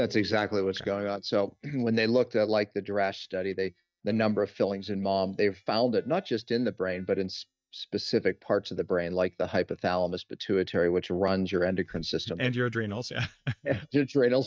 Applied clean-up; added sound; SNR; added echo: neural mask model DeepFilterNet 3.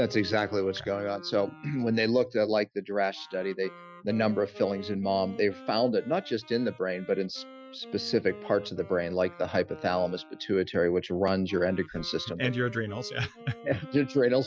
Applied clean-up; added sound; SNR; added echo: classical method Wiener filter.